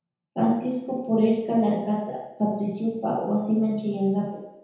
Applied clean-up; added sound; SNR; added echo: none; none; none; reverberation time 0.9 s.